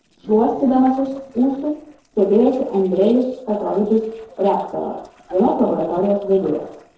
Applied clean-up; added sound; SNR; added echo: neural separator model SepFormer DNS4.